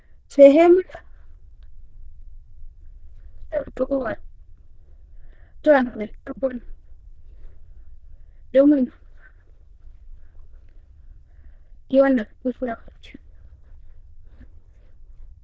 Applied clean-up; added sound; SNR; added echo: neural diffusion model UNIVERSE++.